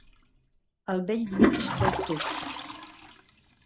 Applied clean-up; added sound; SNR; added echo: none; Toilet flush; -4 dB; none.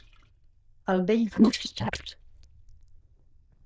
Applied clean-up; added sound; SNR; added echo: neural diffusion model UNIVERSE++.